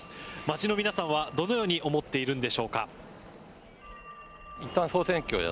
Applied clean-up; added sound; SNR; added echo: none; Telephone; 17 dB; none.